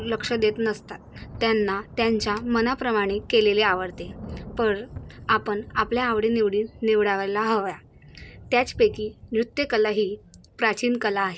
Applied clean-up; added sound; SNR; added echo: none; Thunder / Rain; 18 dB; none.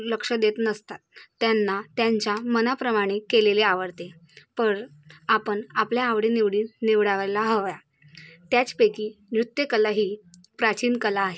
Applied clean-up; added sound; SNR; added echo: none; none; none; none.